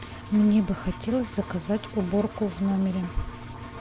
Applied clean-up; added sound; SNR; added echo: none; Engine; 14 dB; none.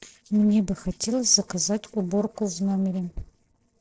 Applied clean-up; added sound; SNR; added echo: neural separator model SepFormer DNS4.